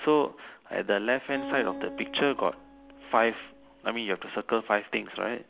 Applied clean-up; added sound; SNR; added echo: none; Acoustic guitar; 15 dB; none.